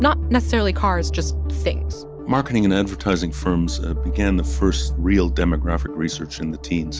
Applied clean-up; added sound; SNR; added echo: none; none; none; none.